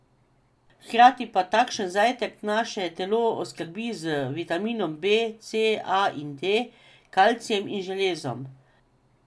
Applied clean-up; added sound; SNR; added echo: none; none; none; none.